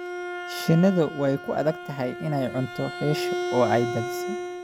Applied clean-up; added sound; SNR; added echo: none; Bowed string instrument; 6 dB; none.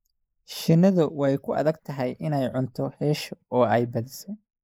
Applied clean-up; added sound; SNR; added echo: neural mask model Resemble Enhance denoiser.